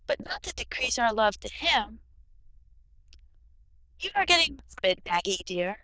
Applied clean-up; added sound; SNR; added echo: neural diffusion model UNIVERSE++.